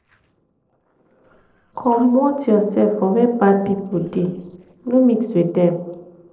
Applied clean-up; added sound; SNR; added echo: neural separator model SepFormer DNS4.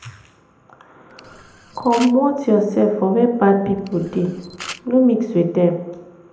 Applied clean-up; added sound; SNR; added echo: none; Camera; 17 dB; reverberation time 0.8 s.